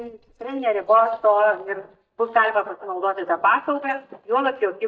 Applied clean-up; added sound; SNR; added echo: neural mask model DeepFilterNet 3.